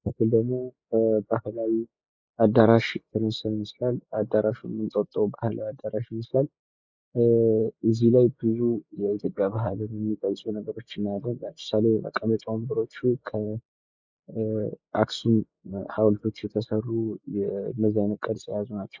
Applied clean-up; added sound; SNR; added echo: neural mask model Resemble Enhance denoiser.